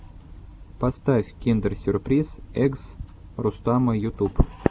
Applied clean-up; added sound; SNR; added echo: none; none; none; none.